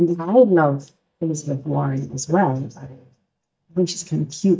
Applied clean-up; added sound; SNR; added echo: neural mask model DeepFilterNet 3.